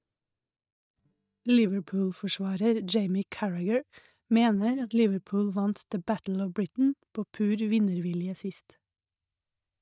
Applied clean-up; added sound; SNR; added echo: neural mask model DeepFilterNet 3.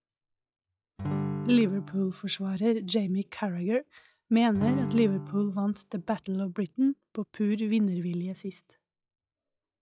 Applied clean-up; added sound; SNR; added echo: classical method log-MMSE.